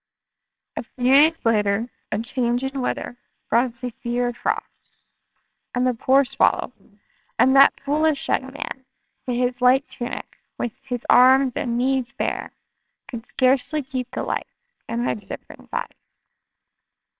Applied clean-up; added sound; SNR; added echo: neural separator model SepFormer WHAMR!.